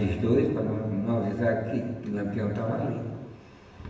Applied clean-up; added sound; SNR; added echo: none; none; none; reverberation time 1.2 s.